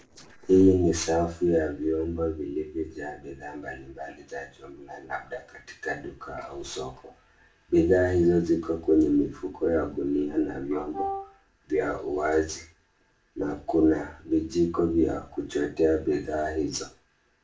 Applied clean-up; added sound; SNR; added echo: neural separator model SepFormer DNS4.